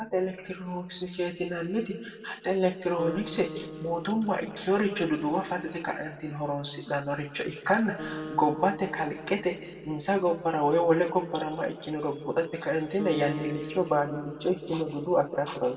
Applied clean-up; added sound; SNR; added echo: neural separator model SepFormer DNS4.